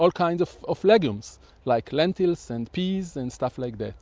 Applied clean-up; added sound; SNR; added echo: none; none; none; none.